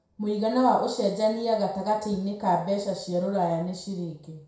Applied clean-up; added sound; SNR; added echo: none; none; none; reverberation time 0.6 s.